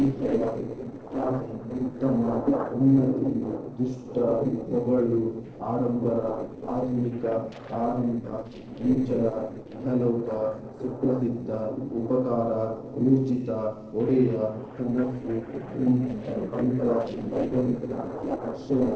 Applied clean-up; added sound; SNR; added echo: neural separator model SepFormer DNS4.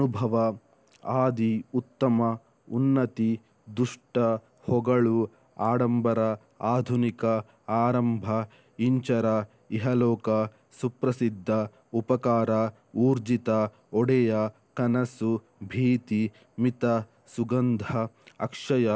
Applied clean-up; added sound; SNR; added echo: none; none; none; none.